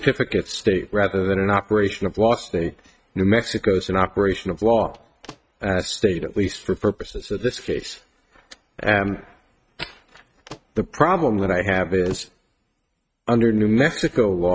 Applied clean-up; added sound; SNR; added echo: neural mask model RNNoise.